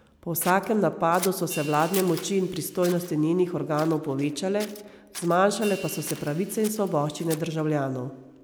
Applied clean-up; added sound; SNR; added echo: none; Hi-hat + Scissors; 16 dB; none.